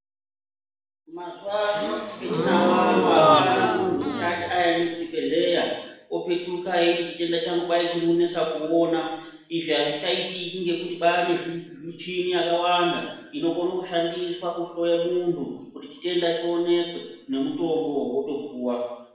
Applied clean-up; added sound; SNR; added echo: none; Gasp; -1 dB; reverberation time 0.9 s.